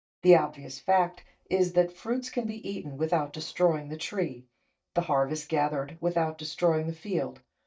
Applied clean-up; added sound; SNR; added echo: neural mask model DeepFilterNet 3.